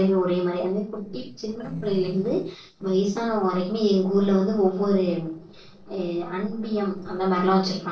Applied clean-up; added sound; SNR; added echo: neural separator model SepFormer DNS4.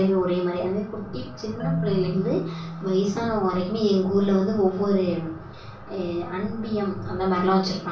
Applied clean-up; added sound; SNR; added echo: none; Marimba, xylophone; 12 dB; reverberation time 0.3 s.